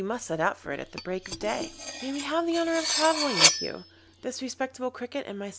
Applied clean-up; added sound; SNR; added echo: none; Cutlery, silverware; -1 dB; none.